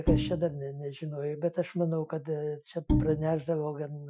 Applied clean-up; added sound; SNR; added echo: classical method Wiener filter.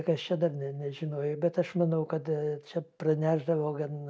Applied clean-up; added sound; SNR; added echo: none; none; none; none.